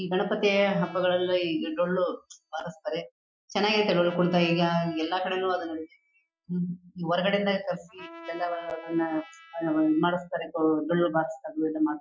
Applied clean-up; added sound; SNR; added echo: classical method Wiener filter.